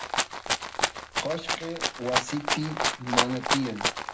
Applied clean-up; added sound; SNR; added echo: none; Rattle (instrument); -5 dB; reverberation time 0.3 s.